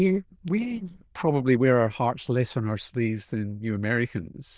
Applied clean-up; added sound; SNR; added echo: neural diffusion model UNIVERSE++.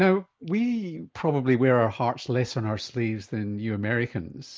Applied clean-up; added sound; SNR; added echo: neural mask model Resemble Enhance denoiser.